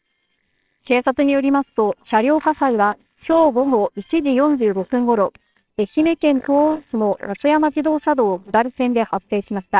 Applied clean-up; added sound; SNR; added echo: neural separator model SepFormer WHAMR!.